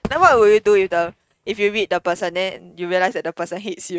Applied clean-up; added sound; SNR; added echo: neural mask model RNNoise.